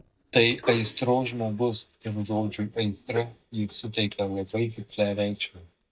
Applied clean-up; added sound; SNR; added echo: neural mask model DeepFilterNet 3.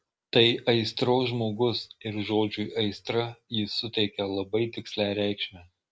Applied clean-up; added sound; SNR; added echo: none; none; none; none.